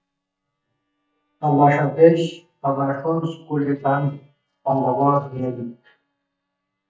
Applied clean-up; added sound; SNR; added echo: neural mask model DeepFilterNet 3.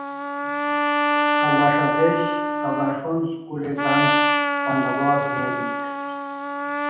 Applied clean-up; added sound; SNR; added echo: none; Trumpet; -3 dB; reverberation time 0.9 s.